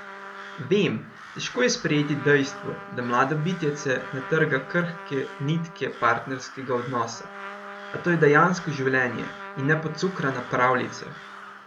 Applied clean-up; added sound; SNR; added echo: none; Trumpet + Crow; 14 dB; none.